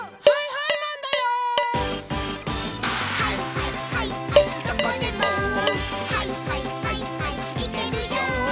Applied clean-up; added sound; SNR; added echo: none; Dishes, pots, and pans; 2 dB; none.